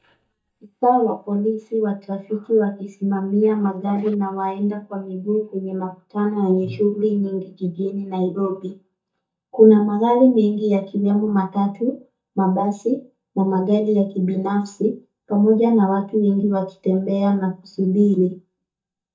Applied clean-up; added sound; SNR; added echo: neural mask model DeepFilterNet 3.